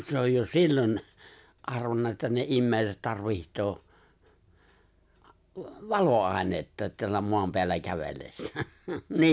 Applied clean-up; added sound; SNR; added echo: none; none; none; none.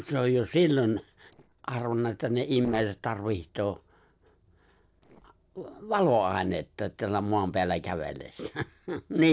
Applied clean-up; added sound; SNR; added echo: neural separator model SepFormer DNS4.